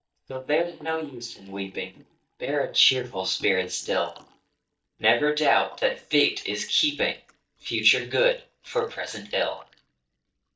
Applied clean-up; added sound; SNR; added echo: neural mask model DeepFilterNet 3.